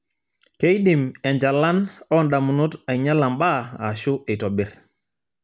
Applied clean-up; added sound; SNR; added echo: none; none; none; none.